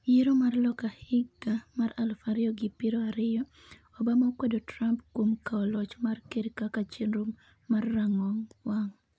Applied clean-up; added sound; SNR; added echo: none; none; none; none.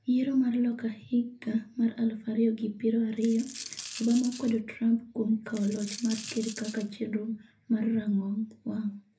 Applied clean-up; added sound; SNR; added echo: none; Coin (dropping); 13 dB; reverberation time 0.3 s.